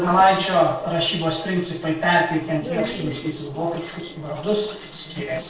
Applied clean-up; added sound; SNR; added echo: neural separator model SepFormer DNS4.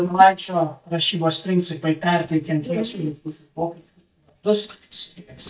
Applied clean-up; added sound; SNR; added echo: neural mask model DeepFilterNet 3.